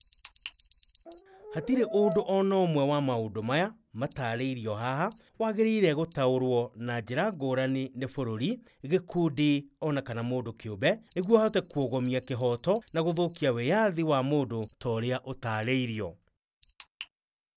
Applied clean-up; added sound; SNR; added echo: none; Alarm + Brass instrument; 16 dB; none.